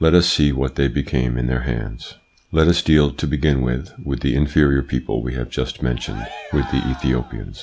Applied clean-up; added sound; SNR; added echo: none; Cheering; 16 dB; none.